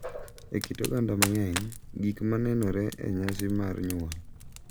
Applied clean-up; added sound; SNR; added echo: none; Fire; 8 dB; none.